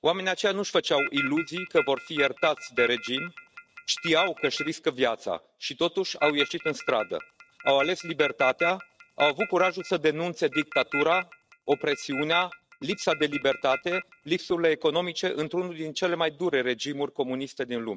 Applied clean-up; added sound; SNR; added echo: neural mask model RNNoise.